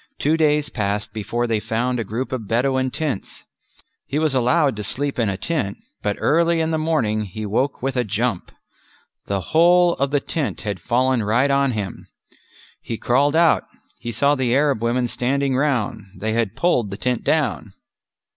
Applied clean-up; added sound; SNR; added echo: none; none; none; none.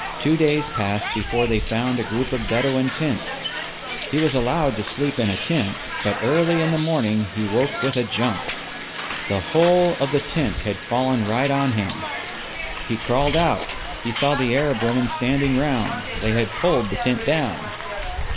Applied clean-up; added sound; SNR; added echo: none; Hiss; 7 dB; reverberation time 1.6 s.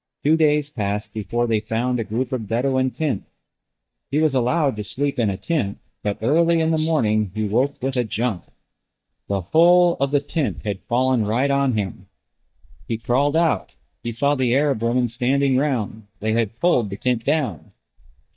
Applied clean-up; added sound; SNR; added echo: neural mask model DeepFilterNet 3.